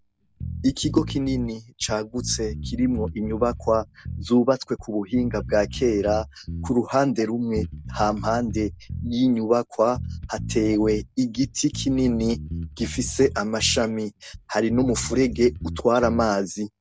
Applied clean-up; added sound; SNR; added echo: none; Bass guitar; 10 dB; none.